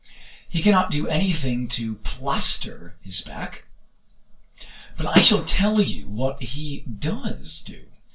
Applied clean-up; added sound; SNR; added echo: none; Snare drum; -1 dB; reverberation time 0.2 s.